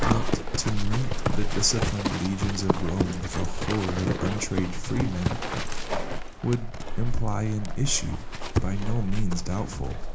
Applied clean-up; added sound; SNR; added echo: none; Livestock, farm animals, working animals; -3 dB; reverberation time 0.4 s.